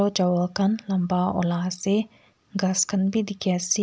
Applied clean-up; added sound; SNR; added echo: none; none; none; none.